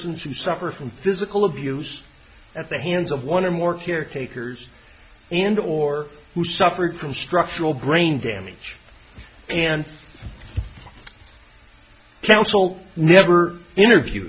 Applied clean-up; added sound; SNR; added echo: none; none; none; none.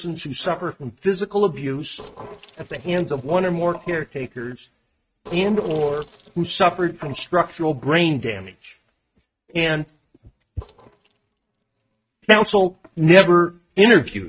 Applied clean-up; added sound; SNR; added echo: neural mask model RNNoise.